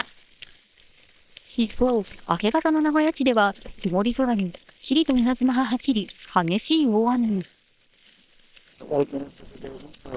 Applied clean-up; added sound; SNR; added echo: neural separator model SepFormer WHAM!.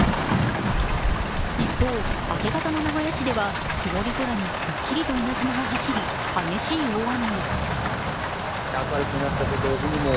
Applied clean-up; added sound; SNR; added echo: none; Rain; -1 dB; none.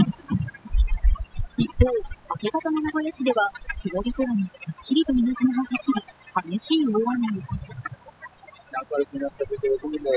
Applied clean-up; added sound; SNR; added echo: classical method spectral subtraction.